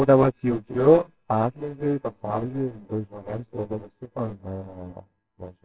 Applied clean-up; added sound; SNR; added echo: neural separator model SepFormer WHAMR!.